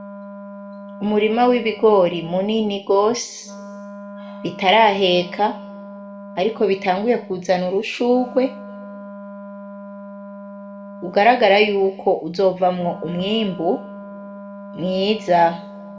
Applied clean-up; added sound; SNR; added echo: none; Wind instrument, woodwind instrument; 16 dB; reverberation time 1.1 s.